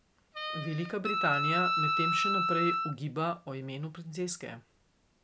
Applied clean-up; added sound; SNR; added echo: none; Wind instrument, woodwind instrument; -4 dB; none.